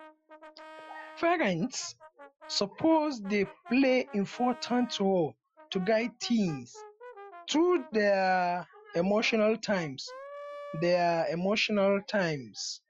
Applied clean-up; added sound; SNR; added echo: classical method Wiener filter.